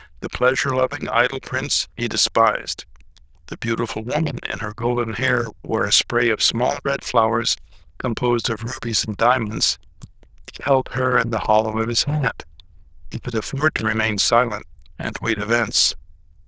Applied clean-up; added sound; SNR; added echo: neural diffusion model UNIVERSE++.